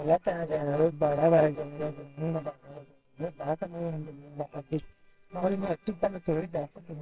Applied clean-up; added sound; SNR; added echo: neural separator model SepFormer WHAMR!.